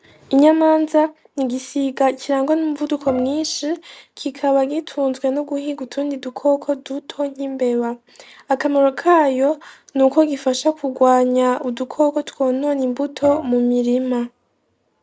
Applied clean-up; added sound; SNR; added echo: none; Bowed string instrument; 18 dB; none.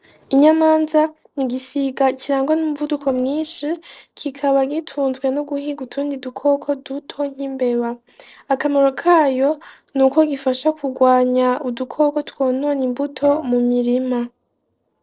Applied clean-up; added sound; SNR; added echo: neural separator model SepFormer DNS4.